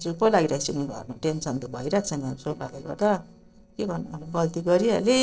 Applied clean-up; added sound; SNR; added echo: neural separator model SepFormer DNS4.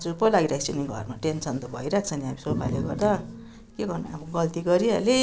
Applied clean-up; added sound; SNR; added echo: none; none; none; none.